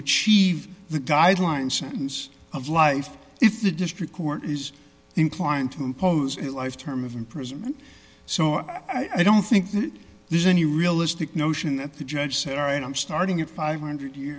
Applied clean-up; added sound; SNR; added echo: none; none; none; none.